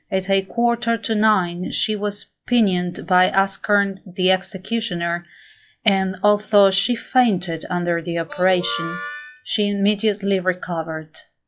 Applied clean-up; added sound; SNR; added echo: classical method log-MMSE.